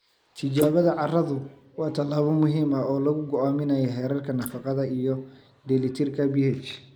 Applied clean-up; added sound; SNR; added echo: neural mask model Resemble Enhance denoiser.